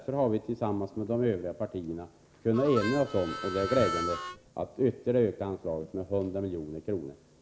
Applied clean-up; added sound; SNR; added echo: none; Harmonica; 6 dB; none.